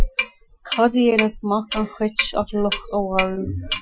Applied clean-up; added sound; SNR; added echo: classical method Wiener filter.